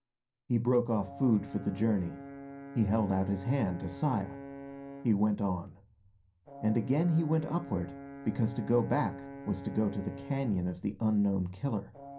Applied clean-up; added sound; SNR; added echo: none; Brass instrument; 15 dB; reverberation time 0.3 s.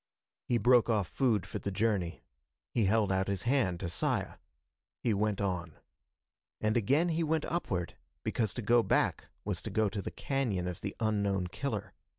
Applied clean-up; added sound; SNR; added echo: none; none; none; none.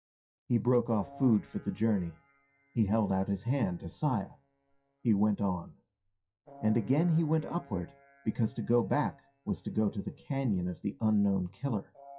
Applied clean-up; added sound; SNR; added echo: classical method WPE with log-MMSE.